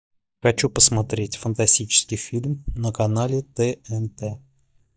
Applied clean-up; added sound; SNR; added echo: neural mask model DeepFilterNet 3.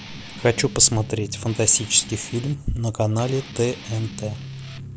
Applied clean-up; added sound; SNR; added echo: none; Guitar; 14 dB; none.